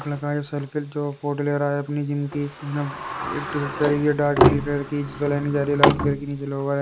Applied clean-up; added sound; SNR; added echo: none; Sliding door; 2 dB; none.